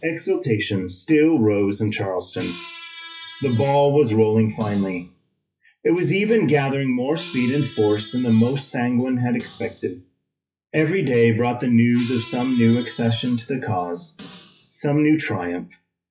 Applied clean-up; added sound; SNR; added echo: classical method WPE with log-MMSE.